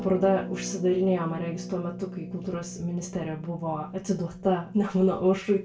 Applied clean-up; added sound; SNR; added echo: none; Harp; 11 dB; reverberation time 0.2 s.